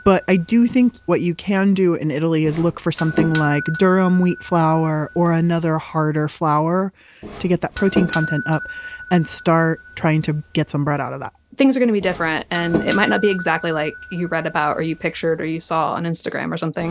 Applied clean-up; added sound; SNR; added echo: none; Doorbell; 13 dB; none.